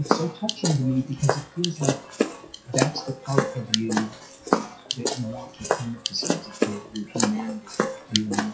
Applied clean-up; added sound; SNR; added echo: classical method WPE with log-MMSE.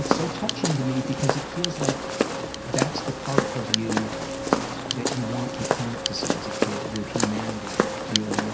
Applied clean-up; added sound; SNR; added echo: none; Walk, footsteps; -4 dB; reverberation time 0.5 s.